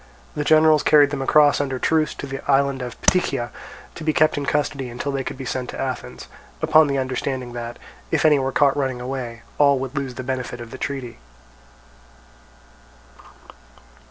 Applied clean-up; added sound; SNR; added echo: none; Tap; 0 dB; none.